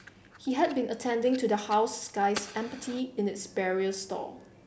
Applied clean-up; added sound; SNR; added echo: none; Fire; 18 dB; none.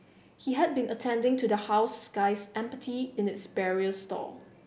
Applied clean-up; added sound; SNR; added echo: none; none; none; none.